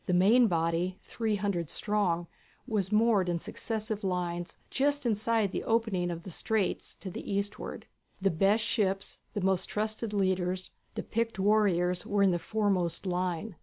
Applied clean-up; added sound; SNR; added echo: none; none; none; none.